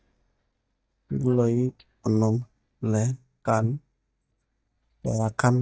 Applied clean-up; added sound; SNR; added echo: neural mask model DeepFilterNet 3.